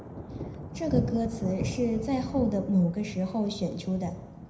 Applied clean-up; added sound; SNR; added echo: none; Thunder; 6 dB; reverberation time 0.8 s.